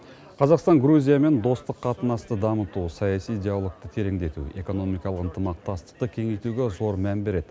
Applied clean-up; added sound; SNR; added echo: none; none; none; none.